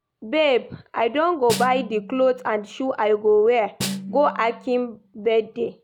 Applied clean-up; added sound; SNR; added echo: none; Snare drum; 12 dB; none.